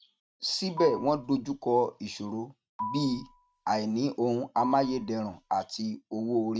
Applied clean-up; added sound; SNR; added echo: neural mask model RNNoise.